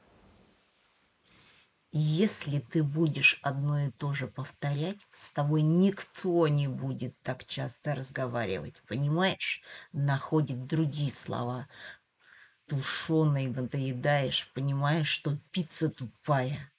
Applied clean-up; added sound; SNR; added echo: neural mask model Resemble Enhance denoiser.